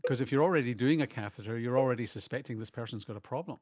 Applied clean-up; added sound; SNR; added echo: none; Cowbell; 12 dB; none.